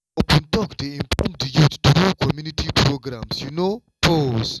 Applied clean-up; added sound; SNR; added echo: none; none; none; none.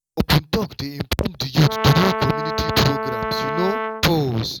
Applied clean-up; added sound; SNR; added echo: none; Brass instrument; 5 dB; none.